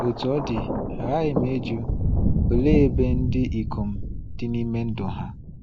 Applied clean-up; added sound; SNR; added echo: none; Thunder; -1 dB; none.